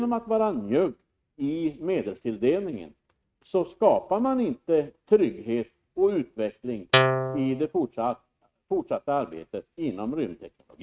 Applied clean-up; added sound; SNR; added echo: neural mask model RNNoise.